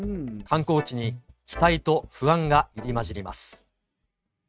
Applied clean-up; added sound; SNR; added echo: neural mask model RNNoise.